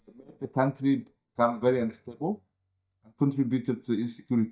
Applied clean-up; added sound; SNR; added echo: neural mask model DeepFilterNet 3.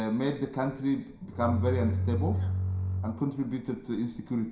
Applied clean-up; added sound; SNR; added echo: none; Bowed string instrument; -1 dB; reverberation time 0.5 s.